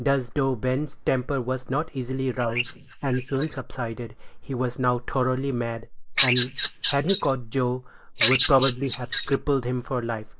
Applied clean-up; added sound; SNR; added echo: neural mask model Resemble Enhance denoiser.